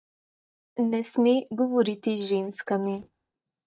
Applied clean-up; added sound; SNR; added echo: neural mask model DeepFilterNet 3.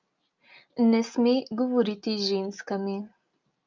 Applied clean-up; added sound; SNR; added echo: none; none; none; none.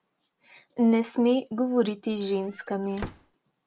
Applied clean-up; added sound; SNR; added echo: none; Squeak / Slam / Wood; 16 dB; none.